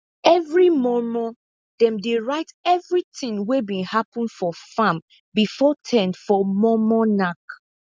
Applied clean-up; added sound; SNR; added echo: none; none; none; none.